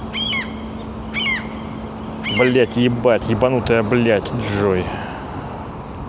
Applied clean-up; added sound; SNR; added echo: none; Bird vocalization, bird call, bird song; 11 dB; none.